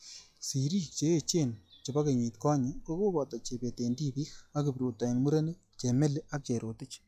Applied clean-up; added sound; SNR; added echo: classical method log-MMSE.